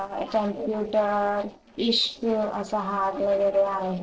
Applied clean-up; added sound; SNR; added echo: neural separator model SepFormer DNS4.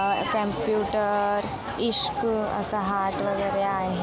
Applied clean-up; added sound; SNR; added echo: none; none; none; none.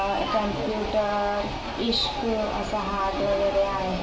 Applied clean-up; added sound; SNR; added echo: none; Engine; 12 dB; reverberation time 0.7 s.